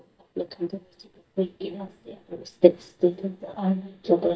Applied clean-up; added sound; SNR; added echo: neural mask model DeepFilterNet 3.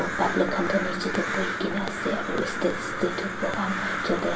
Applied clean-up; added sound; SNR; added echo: none; Crow; 3 dB; reverberation time 0.2 s.